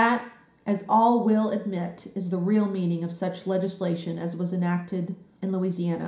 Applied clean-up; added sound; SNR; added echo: none; none; none; reverberation time 0.5 s.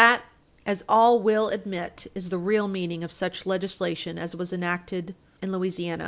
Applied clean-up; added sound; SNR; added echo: none; none; none; none.